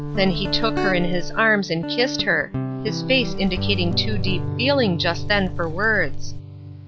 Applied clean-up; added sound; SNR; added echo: none; Wind + Guitar; 3 dB; none.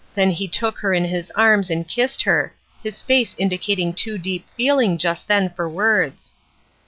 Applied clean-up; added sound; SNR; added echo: none; none; none; none.